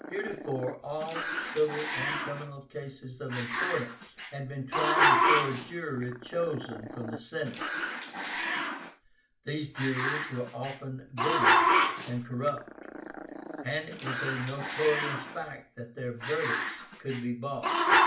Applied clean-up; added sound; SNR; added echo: none; Growling; -4 dB; reverberation time 0.4 s.